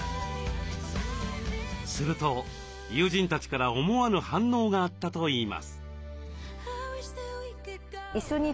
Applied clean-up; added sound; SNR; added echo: none; none; none; none.